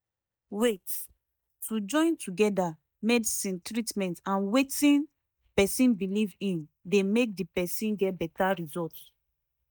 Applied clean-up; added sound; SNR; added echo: neural mask model DeepFilterNet 3.